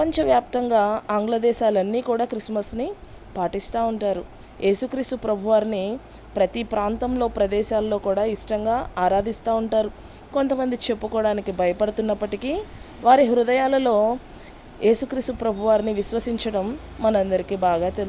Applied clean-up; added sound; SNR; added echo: none; none; none; none.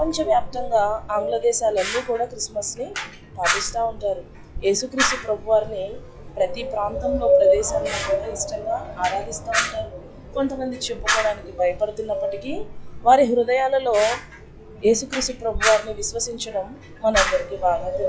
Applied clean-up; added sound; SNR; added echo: classical method log-MMSE.